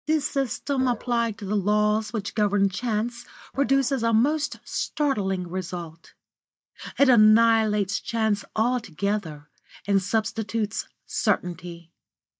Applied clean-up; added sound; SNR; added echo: neural mask model DeepFilterNet 3.